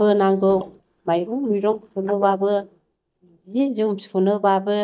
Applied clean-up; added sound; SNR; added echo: neural mask model DeepFilterNet 3.